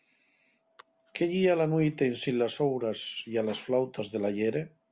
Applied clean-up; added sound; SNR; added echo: none; none; none; none.